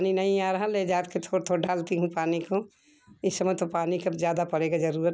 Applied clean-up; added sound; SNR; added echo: none; none; none; none.